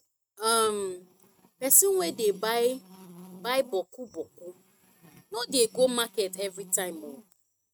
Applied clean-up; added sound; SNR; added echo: neural mask model RNNoise.